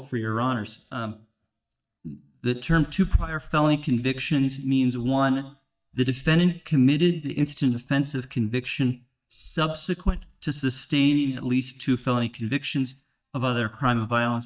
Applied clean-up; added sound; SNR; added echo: neural mask model DeepFilterNet 3.